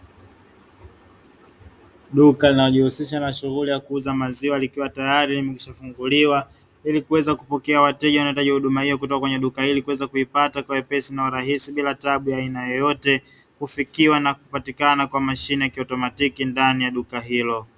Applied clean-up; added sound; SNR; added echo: none; none; none; none.